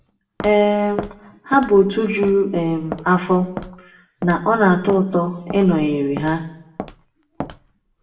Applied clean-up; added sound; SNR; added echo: none; Walk, footsteps; 15 dB; reverberation time 0.7 s.